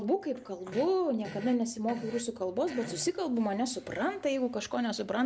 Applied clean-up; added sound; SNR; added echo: none; Fart; 17 dB; none.